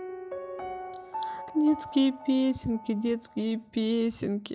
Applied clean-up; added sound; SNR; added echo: none; Piano; 12 dB; none.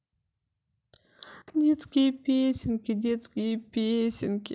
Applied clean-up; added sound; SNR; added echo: none; none; none; none.